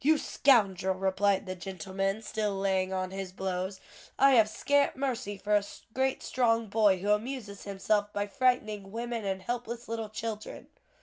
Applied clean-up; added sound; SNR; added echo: none; none; none; none.